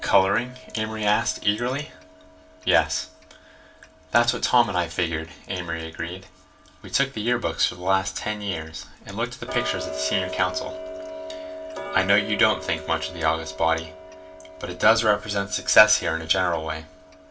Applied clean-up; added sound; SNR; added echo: none; Tick-tock; 13 dB; reverberation time 0.2 s.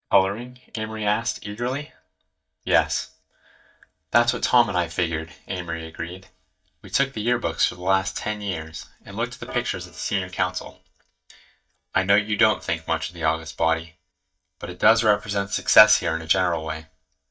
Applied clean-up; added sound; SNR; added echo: neural mask model DeepFilterNet 3.